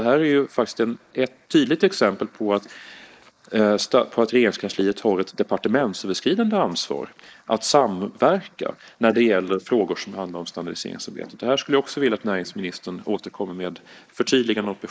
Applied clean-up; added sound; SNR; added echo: neural mask model Resemble Enhance denoiser.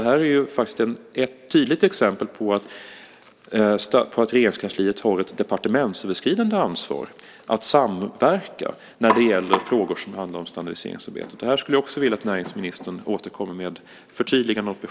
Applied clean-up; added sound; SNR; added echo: none; none; none; none.